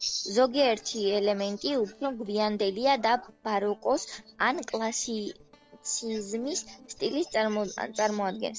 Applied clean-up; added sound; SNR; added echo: neural separator model SepFormer DNS4.